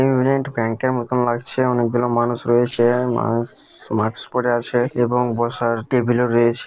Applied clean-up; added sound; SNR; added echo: neural separator model SepFormer DNS4.